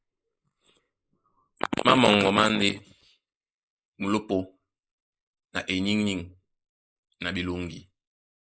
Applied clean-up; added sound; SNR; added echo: neural mask model Resemble Enhance denoiser.